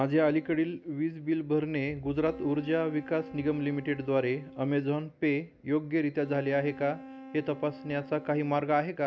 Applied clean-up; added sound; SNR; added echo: none; Wind instrument, woodwind instrument; 18 dB; none.